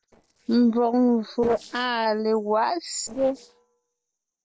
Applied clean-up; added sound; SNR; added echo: neural separator model SepFormer DNS4.